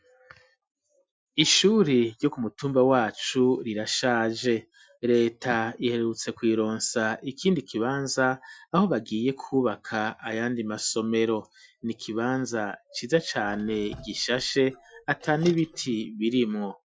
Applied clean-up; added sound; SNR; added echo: classical method Wiener filter.